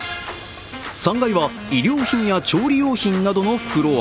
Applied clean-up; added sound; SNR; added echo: none; none; none; none.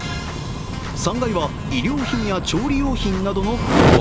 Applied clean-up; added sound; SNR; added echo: none; Fire; -1 dB; none.